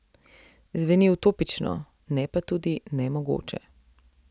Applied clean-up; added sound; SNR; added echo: none; none; none; none.